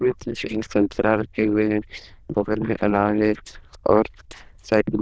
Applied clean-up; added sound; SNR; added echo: neural diffusion model UNIVERSE++.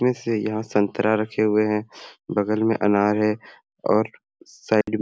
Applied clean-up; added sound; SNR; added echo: none; none; none; none.